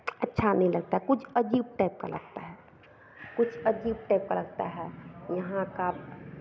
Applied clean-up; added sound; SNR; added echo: none; none; none; none.